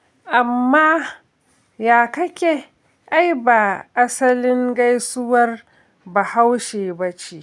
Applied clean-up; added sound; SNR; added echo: none; none; none; none.